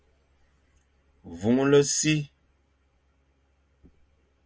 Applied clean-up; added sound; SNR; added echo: none; none; none; none.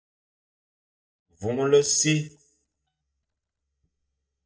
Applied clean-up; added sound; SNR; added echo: neural mask model DeepFilterNet 3.